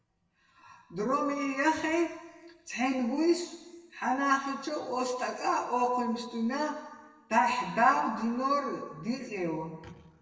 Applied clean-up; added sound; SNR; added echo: none; none; none; reverberation time 1.2 s.